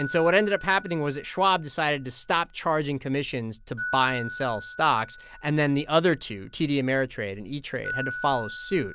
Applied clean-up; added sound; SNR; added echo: none; Glockenspiel; 13 dB; none.